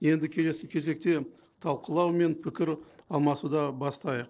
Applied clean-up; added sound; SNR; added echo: neural separator model SepFormer DNS4.